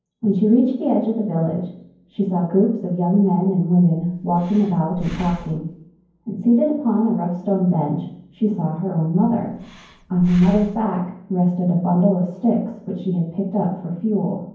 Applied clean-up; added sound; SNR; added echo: none; Breathing; 17 dB; reverberation time 0.9 s.